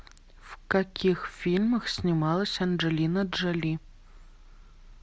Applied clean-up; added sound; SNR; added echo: none; none; none; none.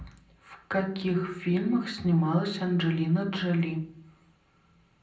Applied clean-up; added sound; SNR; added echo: none; none; none; reverberation time 0.6 s.